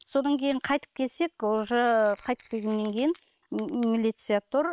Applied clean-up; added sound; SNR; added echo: neural separator model SepFormer WHAM!.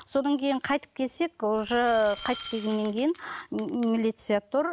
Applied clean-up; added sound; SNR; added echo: none; Glass; 18 dB; none.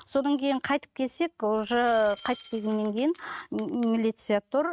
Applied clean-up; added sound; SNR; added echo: neural mask model RNNoise.